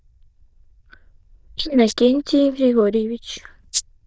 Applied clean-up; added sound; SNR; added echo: neural diffusion model UNIVERSE++.